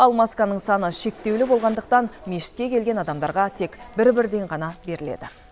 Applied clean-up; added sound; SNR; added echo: none; none; none; none.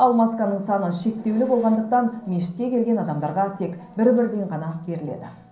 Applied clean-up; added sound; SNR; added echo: none; none; none; reverberation time 0.6 s.